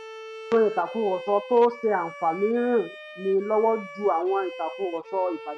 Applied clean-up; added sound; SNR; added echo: none; Bowed string instrument; 15 dB; none.